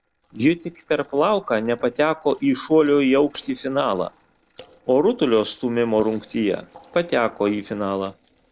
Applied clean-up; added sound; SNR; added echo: neural separator model SepFormer DNS4.